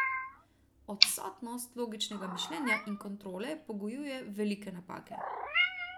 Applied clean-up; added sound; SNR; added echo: none; Meow + Tick; -3 dB; none.